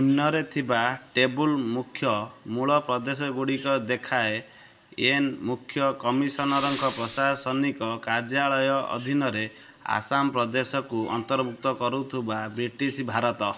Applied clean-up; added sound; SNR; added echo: none; Respiratory sounds; 7 dB; reverberation time 0.5 s.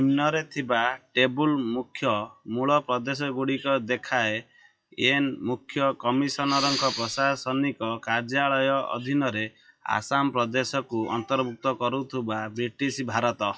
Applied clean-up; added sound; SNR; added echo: classical method WPE with log-MMSE.